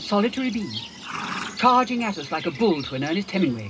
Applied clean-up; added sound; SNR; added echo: none; Livestock, farm animals, working animals; 12 dB; reverberation time 0.2 s.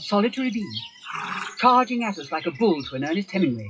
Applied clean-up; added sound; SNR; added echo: classical method WPE with log-MMSE.